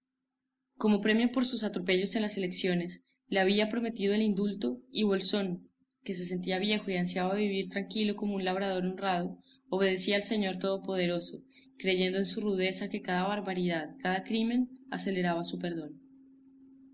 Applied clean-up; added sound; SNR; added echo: none; none; none; none.